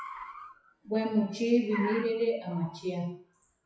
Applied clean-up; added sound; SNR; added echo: classical method WPE with log-MMSE.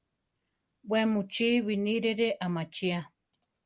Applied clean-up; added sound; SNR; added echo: none; none; none; none.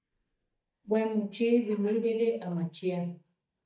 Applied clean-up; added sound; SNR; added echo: neural mask model DeepFilterNet 3.